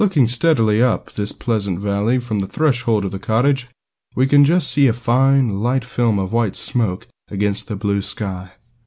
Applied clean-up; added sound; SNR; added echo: none; none; none; none.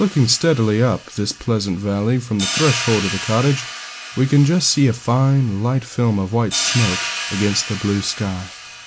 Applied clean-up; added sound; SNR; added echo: none; Hi-hat; 10 dB; none.